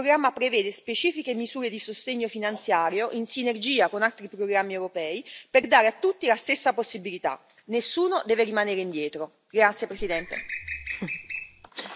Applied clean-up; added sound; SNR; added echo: none; Bird; 9 dB; none.